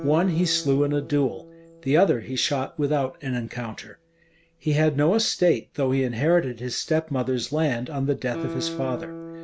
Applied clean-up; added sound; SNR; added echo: none; Guitar; 16 dB; none.